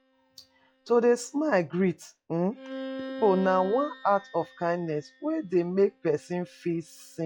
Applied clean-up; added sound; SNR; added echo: classical method log-MMSE.